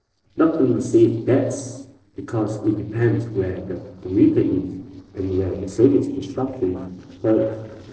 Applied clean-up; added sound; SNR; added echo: neural separator model SepFormer DNS4.